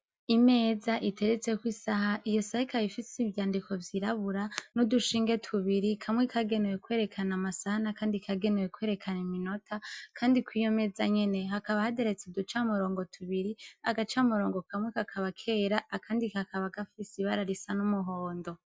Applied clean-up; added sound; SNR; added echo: none; none; none; none.